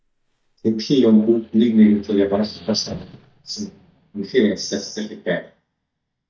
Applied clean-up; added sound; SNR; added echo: neural mask model DeepFilterNet 3.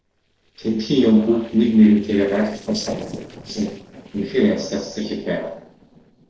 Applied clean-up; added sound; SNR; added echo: neural separator model SepFormer DNS4.